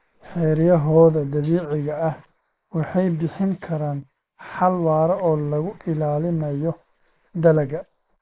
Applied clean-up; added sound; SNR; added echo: neural mask model Resemble Enhance denoiser.